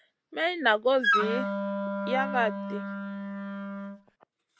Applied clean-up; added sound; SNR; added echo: none; Wind instrument, woodwind instrument; 0 dB; none.